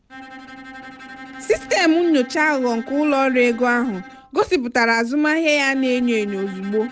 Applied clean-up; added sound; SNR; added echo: none; Bowed string instrument; 19 dB; none.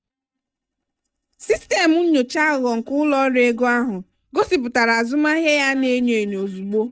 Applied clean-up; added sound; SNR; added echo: neural mask model DeepFilterNet 3.